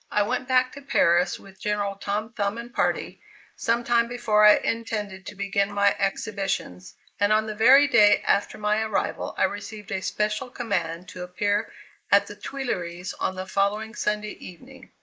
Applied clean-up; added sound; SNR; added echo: neural mask model Resemble Enhance denoiser.